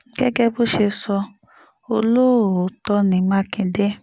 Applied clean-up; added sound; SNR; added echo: none; none; none; none.